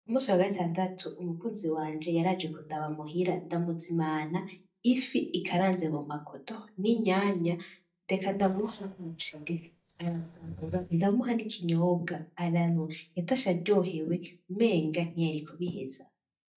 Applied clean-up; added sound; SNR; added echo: neural mask model DeepFilterNet 3.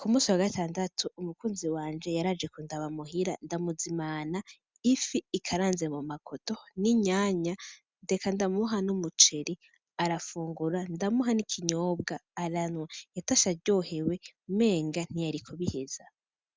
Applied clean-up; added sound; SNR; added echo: none; none; none; none.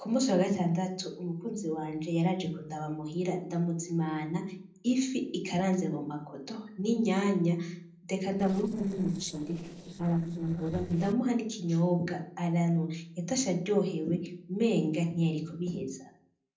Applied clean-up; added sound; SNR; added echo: neural separator model SepFormer DNS4.